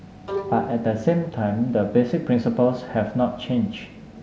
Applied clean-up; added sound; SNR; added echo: none; Bowed string instrument; 14 dB; none.